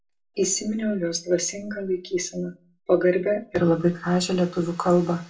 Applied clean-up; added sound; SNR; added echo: none; none; none; reverberation time 0.2 s.